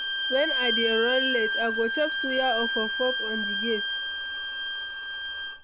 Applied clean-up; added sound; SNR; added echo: none; Bowed string instrument; -1 dB; none.